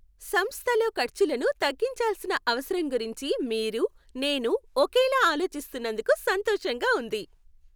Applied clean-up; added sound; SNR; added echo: none; none; none; none.